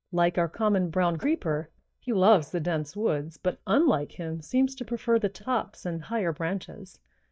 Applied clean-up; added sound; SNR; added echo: neural mask model DeepFilterNet 3.